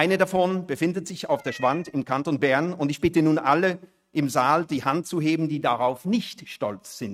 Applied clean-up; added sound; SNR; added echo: neural mask model RNNoise.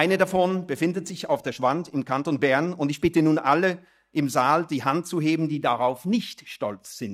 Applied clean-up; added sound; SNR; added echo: neural mask model DeepFilterNet 3.